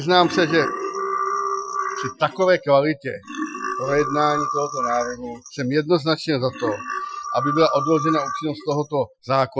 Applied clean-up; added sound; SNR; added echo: classical method Wiener filter.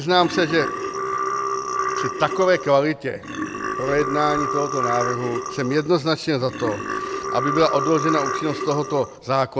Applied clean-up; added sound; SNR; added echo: none; Burping, eructation; 4 dB; none.